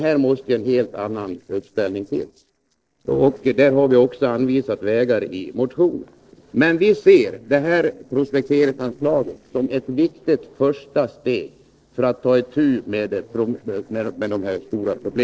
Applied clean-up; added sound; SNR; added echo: neural separator model SepFormer DNS4.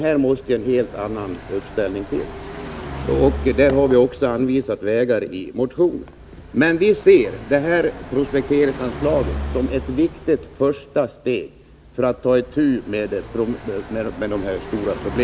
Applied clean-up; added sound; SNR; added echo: none; Car passing by; 13 dB; none.